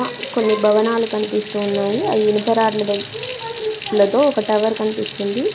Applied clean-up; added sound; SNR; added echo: none; Sink (filling or washing) / Water tap, faucet; 14 dB; none.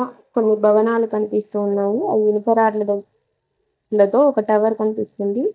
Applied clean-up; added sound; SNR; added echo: neural mask model DeepFilterNet 3.